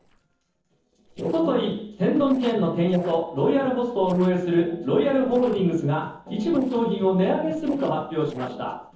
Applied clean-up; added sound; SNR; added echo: neural separator model SepFormer DNS4.